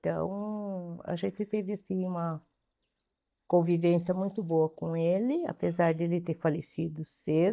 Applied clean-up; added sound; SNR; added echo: neural mask model DeepFilterNet 3.